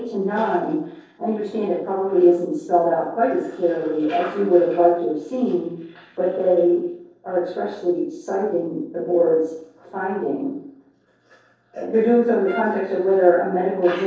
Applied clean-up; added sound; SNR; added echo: neural separator model SepFormer DNS4.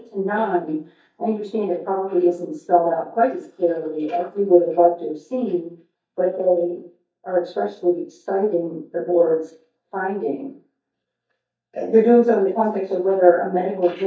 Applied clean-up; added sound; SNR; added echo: neural mask model DeepFilterNet 3.